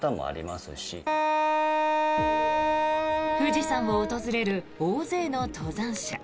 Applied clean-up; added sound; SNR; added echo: none; Wind instrument, woodwind instrument; -5 dB; none.